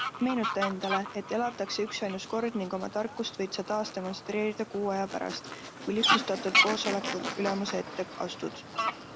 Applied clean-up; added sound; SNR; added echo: none; Fowl; 2 dB; none.